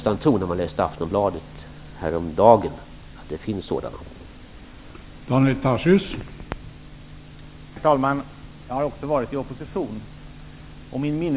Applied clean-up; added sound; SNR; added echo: none; none; none; none.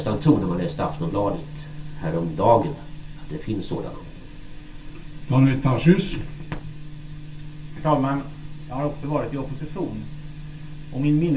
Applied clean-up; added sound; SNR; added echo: none; none; none; reverberation time 0.2 s.